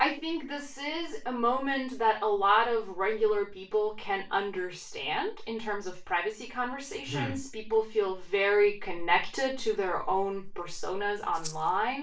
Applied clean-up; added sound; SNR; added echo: none; Rattle (instrument); 14 dB; reverberation time 0.3 s.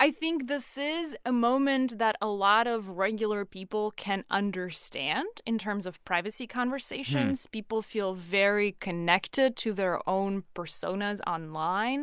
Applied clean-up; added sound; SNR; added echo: none; none; none; none.